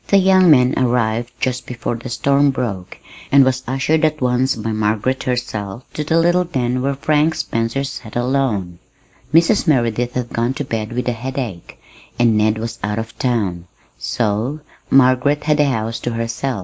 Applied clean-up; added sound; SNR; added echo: none; none; none; none.